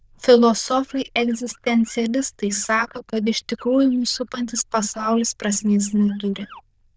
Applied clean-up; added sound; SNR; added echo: neural diffusion model UNIVERSE++.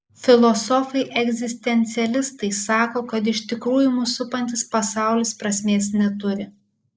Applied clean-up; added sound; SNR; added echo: neural mask model Resemble Enhance denoiser.